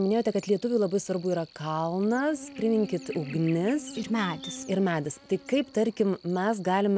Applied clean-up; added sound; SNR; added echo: none; Buzz; 18 dB; none.